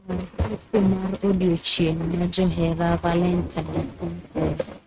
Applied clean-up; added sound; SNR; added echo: neural mask model RNNoise.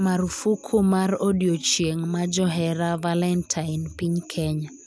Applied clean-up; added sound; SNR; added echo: none; none; none; none.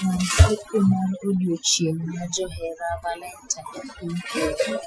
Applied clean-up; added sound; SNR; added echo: classical method Wiener filter.